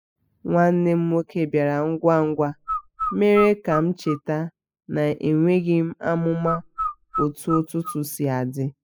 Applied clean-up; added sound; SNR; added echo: classical method spectral subtraction.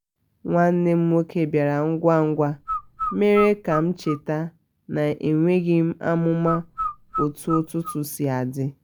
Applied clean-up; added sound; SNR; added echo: none; Bird; 9 dB; none.